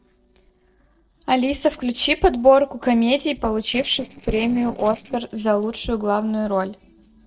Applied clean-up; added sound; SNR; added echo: neural separator model SepFormer DNS4.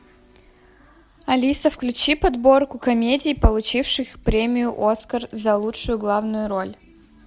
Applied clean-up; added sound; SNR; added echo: none; none; none; none.